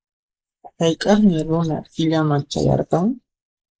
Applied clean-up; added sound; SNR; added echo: neural mask model Resemble Enhance denoiser.